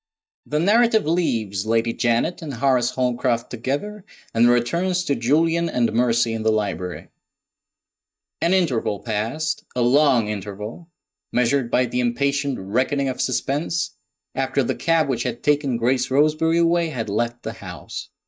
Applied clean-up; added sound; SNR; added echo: neural mask model DeepFilterNet 3.